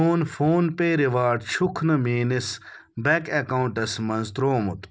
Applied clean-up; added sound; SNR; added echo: none; none; none; none.